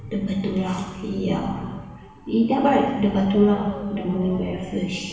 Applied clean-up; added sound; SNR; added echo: none; Motor vehicle (road) / Siren; 20 dB; reverberation time 1.3 s.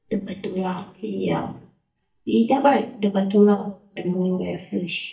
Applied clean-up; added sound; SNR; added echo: neural mask model DeepFilterNet 3.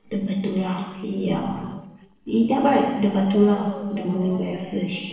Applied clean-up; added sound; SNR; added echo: neural separator model SepFormer DNS4.